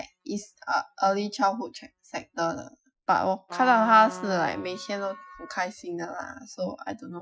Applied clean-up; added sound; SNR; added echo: classical method Wiener filter.